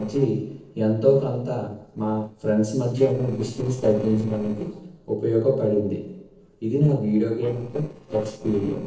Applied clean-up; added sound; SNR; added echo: neural separator model SepFormer DNS4.